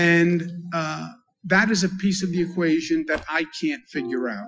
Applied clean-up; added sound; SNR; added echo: classical method Wiener filter.